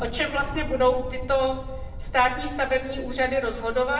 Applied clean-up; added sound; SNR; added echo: none; Thunder; 9 dB; reverberation time 0.7 s.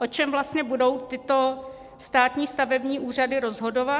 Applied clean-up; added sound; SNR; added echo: none; none; none; none.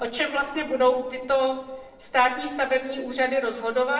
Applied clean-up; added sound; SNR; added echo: neural separator model SepFormer DNS4.